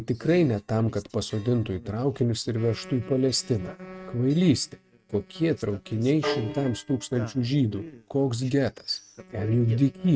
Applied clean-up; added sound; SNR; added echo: neural mask model RNNoise.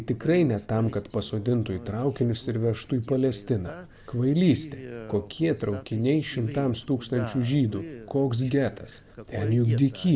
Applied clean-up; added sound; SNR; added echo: none; none; none; none.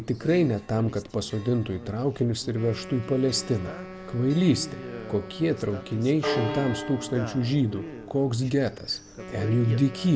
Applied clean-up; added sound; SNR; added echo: none; Wind instrument, woodwind instrument + Church bell; 13 dB; none.